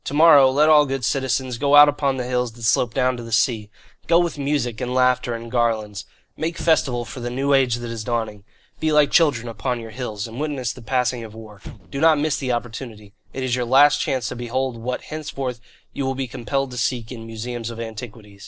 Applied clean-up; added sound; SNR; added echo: neural separator model SepFormer DNS4.